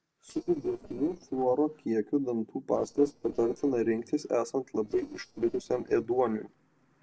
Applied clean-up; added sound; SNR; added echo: neural separator model SepFormer DNS4.